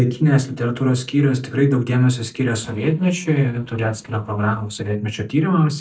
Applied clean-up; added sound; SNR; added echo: neural mask model DeepFilterNet 3.